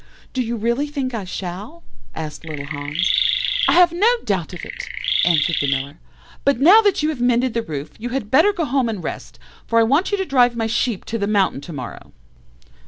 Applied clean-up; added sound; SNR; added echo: none; Chirp, tweet; 2 dB; none.